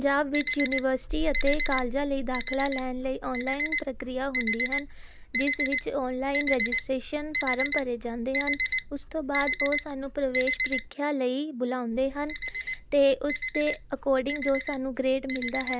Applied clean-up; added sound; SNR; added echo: none; Alarm; 4 dB; none.